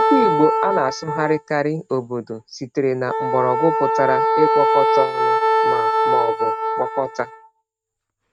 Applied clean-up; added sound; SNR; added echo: neural mask model RNNoise.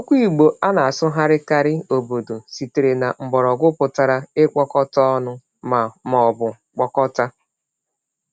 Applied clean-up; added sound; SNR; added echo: none; none; none; none.